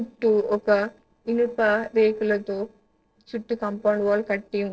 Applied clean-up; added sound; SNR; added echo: neural separator model SepFormer DNS4.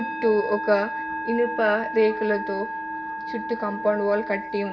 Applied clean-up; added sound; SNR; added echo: none; Musical instrument; 7 dB; reverberation time 0.5 s.